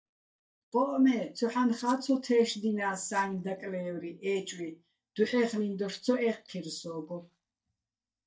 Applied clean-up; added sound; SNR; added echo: neural mask model DeepFilterNet 3.